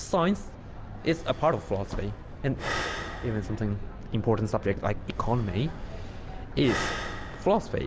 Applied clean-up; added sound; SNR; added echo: none; Breathing; 11 dB; none.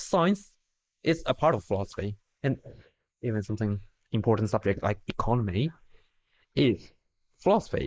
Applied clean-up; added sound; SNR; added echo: neural mask model Resemble Enhance denoiser.